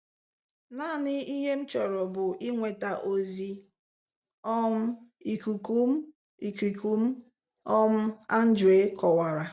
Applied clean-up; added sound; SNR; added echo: none; none; none; none.